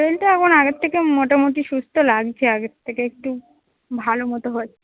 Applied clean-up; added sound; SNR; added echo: none; none; none; none.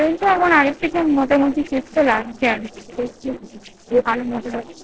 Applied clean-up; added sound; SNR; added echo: neural separator model SepFormer DNS4.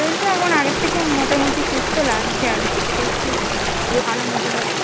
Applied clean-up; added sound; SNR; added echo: none; Bird + Stream; -3 dB; none.